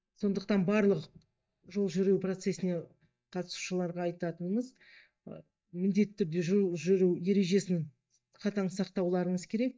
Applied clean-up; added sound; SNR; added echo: neural mask model DeepFilterNet 3.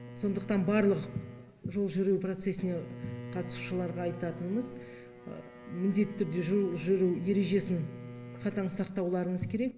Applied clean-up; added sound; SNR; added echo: none; Bowed string instrument; 14 dB; reverberation time 1.6 s.